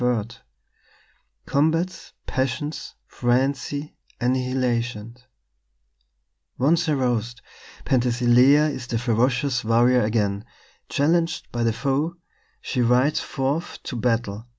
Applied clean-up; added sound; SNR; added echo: none; none; none; none.